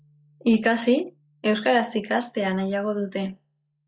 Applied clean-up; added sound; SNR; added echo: classical method log-MMSE.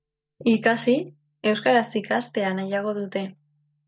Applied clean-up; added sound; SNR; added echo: neural mask model DeepFilterNet 3.